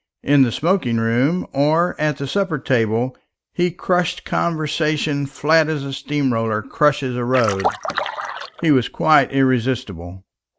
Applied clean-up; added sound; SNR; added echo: neural mask model RNNoise.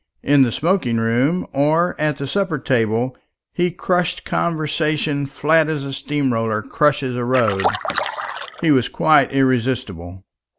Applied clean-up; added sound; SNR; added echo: none; Splash, splatter; 4 dB; none.